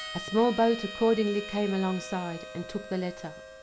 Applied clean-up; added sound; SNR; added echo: none; Harmonica; 12 dB; none.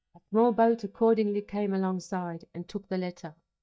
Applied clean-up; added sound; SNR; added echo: neural mask model DeepFilterNet 3.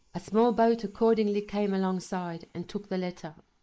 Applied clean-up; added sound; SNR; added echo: neural mask model Resemble Enhance denoiser.